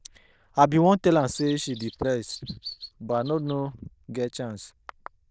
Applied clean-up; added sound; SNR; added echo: neural diffusion model UNIVERSE++.